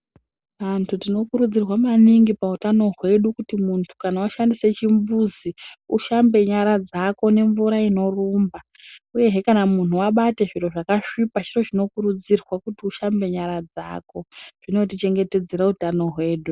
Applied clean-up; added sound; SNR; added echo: none; none; none; none.